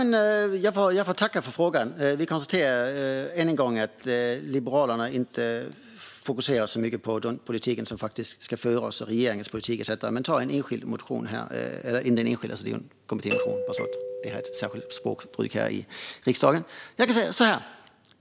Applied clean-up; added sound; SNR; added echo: none; Doorbell; 6 dB; none.